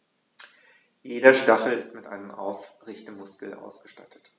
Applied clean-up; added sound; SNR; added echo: none; none; none; none.